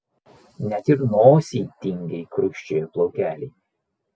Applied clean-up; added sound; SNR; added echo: none; none; none; none.